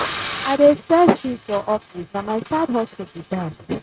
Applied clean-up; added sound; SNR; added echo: neural mask model RNNoise.